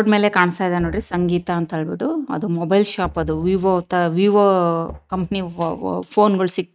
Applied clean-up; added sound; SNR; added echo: neural mask model RNNoise.